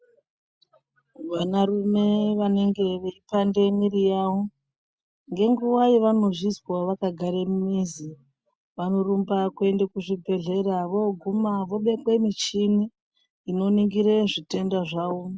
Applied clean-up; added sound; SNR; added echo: none; none; none; none.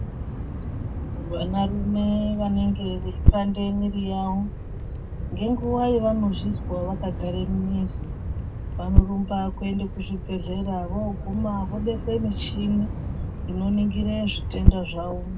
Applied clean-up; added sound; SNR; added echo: none; Bird vocalization, bird call, bird song; 0 dB; reverberation time 0.3 s.